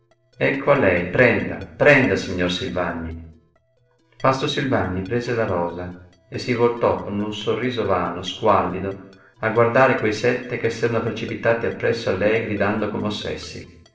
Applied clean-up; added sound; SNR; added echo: neural separator model SepFormer DNS4.